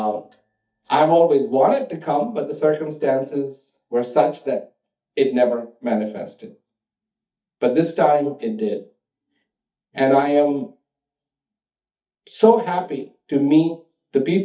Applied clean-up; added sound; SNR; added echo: neural mask model DeepFilterNet 3.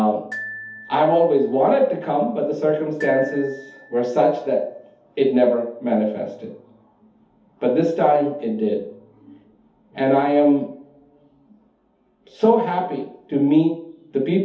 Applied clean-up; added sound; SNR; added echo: none; Glockenspiel; 16 dB; reverberation time 0.6 s.